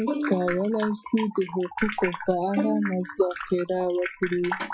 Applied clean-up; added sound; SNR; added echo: classical method Wiener filter.